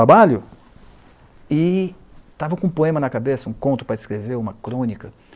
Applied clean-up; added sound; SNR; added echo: none; none; none; none.